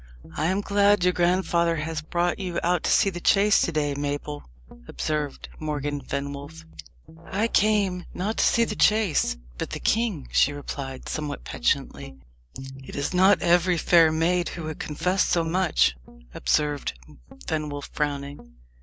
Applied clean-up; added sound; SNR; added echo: none; Guitar + Brass instrument; 18 dB; none.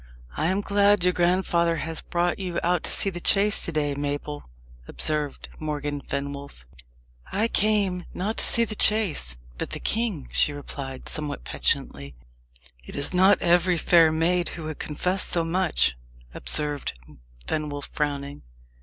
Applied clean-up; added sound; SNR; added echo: none; none; none; none.